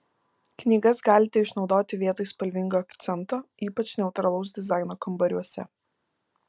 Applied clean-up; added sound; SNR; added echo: none; none; none; none.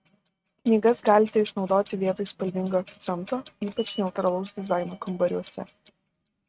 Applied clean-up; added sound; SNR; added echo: neural mask model RNNoise.